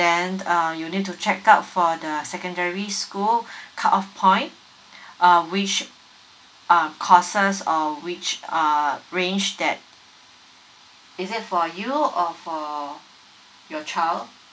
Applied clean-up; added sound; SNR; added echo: none; none; none; none.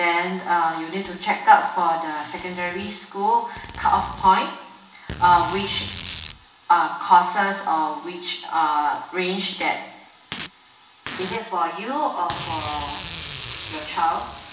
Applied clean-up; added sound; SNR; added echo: none; Packing tape, duct tape; 12 dB; reverberation time 0.9 s.